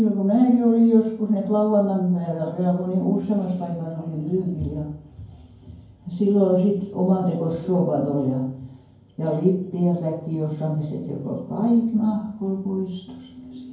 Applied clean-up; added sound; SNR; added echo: none; none; none; reverberation time 0.9 s.